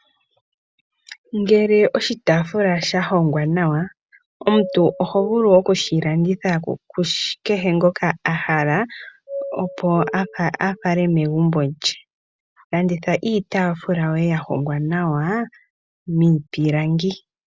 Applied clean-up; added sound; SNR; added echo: none; Doorbell; 13 dB; none.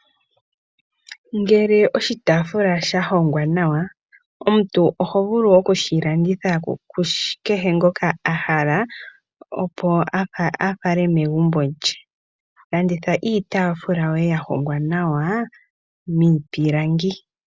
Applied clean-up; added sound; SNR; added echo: none; none; none; none.